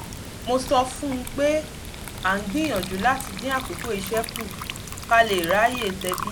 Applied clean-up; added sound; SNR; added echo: none; Water + Water / Liquid; 9 dB; none.